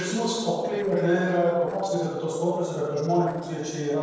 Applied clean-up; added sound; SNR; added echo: neural separator model SepFormer DNS4.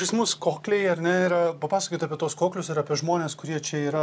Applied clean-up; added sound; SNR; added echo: none; none; none; none.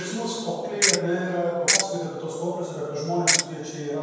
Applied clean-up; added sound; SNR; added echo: none; Ratchet, pawl; -5 dB; reverberation time 1.2 s.